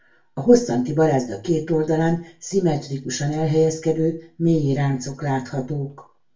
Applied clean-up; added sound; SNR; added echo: none; none; none; reverberation time 0.3 s.